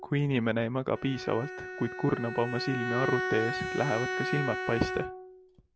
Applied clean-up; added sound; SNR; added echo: none; Bowed string instrument; 5 dB; none.